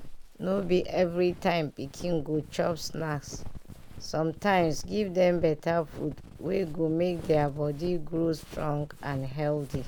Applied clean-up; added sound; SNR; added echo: none; Walk, footsteps; 11 dB; none.